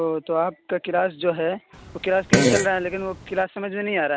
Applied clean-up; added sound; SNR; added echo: none; Fart; 0 dB; none.